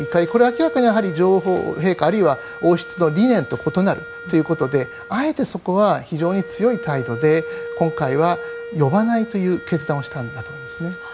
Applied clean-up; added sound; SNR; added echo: none; Wind instrument, woodwind instrument; 13 dB; none.